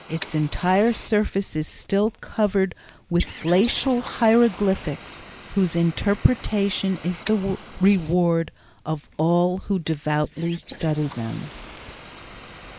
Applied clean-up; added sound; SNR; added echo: neural mask model Resemble Enhance denoiser.